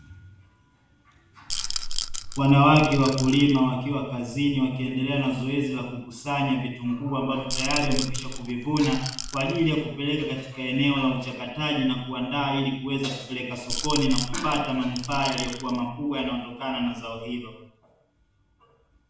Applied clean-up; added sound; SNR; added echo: none; Rattle / Rattle (instrument); 5 dB; reverberation time 0.7 s.